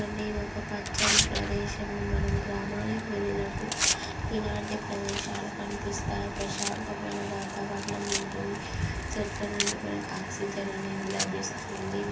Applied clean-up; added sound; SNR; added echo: none; Tearing; 4 dB; reverberation time 0.3 s.